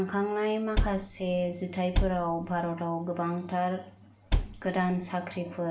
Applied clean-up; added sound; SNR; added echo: none; Cupboard open or close; 1 dB; reverberation time 0.1 s.